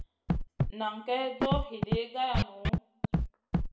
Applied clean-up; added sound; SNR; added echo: none; Scratching (performance technique); -4 dB; reverberation time 0.6 s.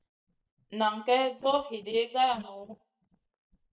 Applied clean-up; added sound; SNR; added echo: neural mask model DeepFilterNet 3.